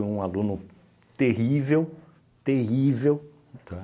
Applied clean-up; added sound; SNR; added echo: none; none; none; none.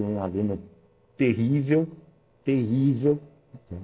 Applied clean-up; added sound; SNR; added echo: neural separator model SepFormer DNS4.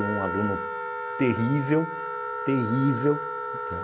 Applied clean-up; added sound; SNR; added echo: none; Wind instrument, woodwind instrument; 4 dB; none.